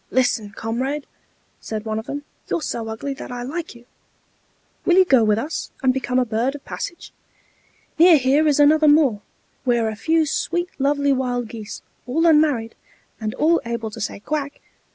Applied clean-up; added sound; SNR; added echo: none; none; none; none.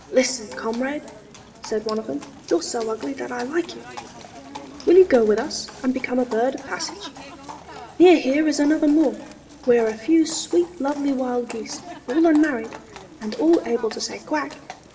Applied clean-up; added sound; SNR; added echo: none; Livestock, farm animals, working animals; 18 dB; reverberation time 1.2 s.